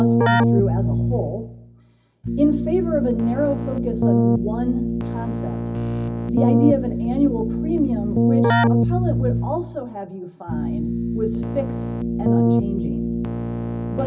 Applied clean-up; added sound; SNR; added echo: none; Keyboard (musical); -5 dB; reverberation time 0.4 s.